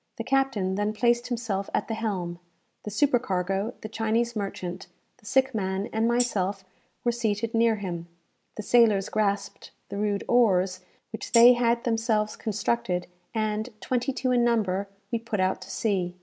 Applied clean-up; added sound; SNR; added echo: none; Tambourine; 13 dB; none.